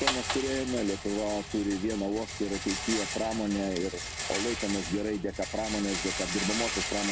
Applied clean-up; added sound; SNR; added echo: none; Rattle; 3 dB; none.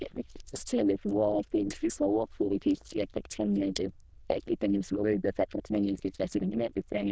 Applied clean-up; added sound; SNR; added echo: neural diffusion model UNIVERSE++.